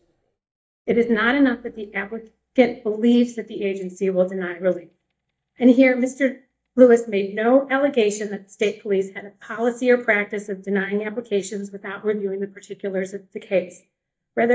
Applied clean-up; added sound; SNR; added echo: neural mask model DeepFilterNet 3.